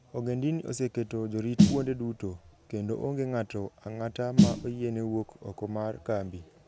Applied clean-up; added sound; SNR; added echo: none; Snare drum; -3 dB; none.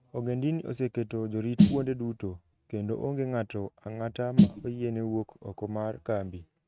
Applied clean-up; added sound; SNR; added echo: neural mask model RNNoise.